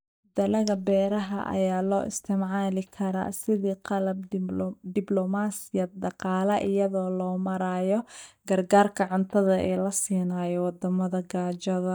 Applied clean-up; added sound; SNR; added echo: neural mask model DeepFilterNet 3.